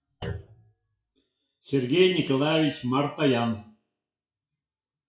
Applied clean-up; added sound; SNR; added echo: classical method WPE with log-MMSE.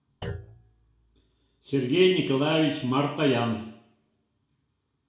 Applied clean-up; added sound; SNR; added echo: none; Thump, thud; 18 dB; reverberation time 0.6 s.